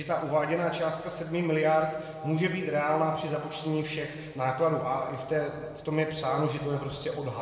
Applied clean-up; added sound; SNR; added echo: none; none; none; reverberation time 1.9 s.